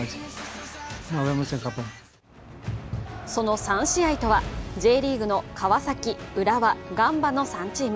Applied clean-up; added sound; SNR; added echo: none; none; none; none.